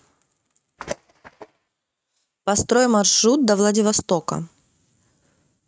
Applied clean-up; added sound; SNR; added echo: neural mask model RNNoise.